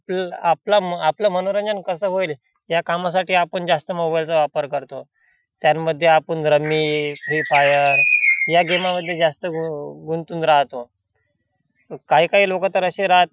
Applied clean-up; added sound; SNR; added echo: classical method Wiener filter.